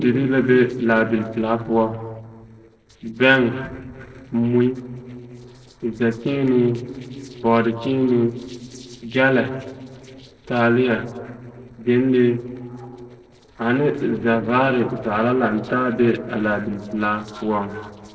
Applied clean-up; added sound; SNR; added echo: neural separator model SepFormer DNS4.